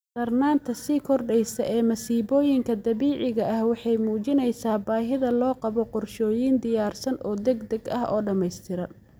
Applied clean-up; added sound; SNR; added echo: none; none; none; none.